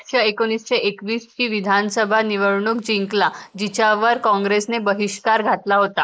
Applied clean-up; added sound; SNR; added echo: neural mask model Resemble Enhance denoiser.